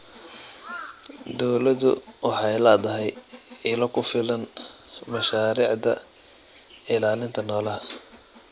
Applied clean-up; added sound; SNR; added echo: none; Crow; 19 dB; none.